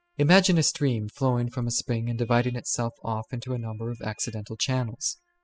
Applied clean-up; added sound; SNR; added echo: classical method spectral subtraction.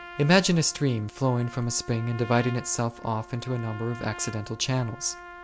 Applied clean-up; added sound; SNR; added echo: none; Trumpet; 16 dB; none.